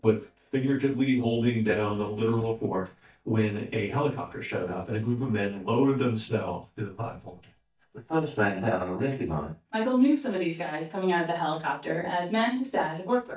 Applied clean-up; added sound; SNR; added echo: neural mask model DeepFilterNet 3.